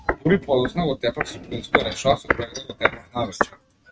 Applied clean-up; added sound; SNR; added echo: neural mask model RNNoise.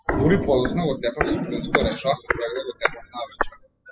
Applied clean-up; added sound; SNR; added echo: classical method spectral subtraction.